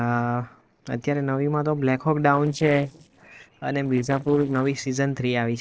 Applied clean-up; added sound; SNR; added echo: neural separator model SepFormer DNS4.